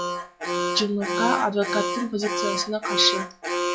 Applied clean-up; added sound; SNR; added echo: classical method log-MMSE.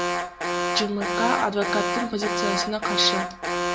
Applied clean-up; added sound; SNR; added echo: none; Alarm; -1 dB; none.